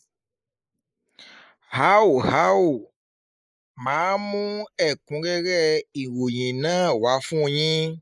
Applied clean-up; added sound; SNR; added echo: neural mask model Resemble Enhance denoiser.